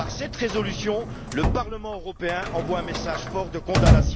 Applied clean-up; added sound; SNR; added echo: none; Drawer open or close; -4 dB; none.